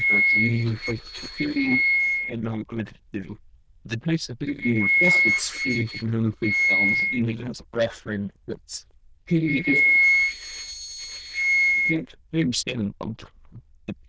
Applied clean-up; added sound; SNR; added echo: neural diffusion model UNIVERSE++.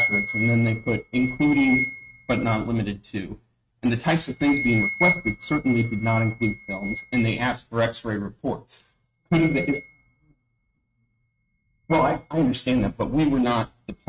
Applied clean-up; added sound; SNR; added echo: neural mask model RNNoise.